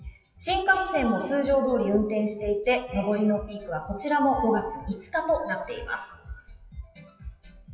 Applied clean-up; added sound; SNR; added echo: classical method WPE with log-MMSE.